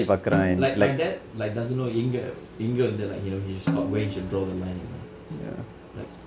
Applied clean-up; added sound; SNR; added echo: none; Snare drum; 7 dB; none.